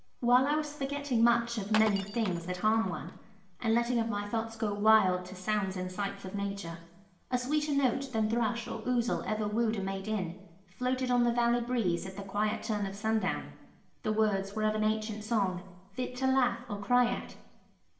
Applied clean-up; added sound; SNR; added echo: none; Glass; 12 dB; reverberation time 0.8 s.